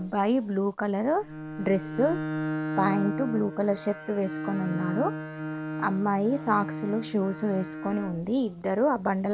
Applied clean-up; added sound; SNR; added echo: none; Bowed string instrument; 7 dB; none.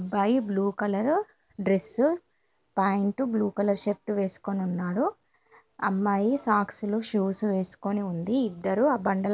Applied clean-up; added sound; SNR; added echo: none; none; none; none.